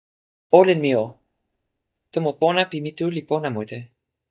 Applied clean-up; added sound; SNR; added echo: neural mask model DeepFilterNet 3.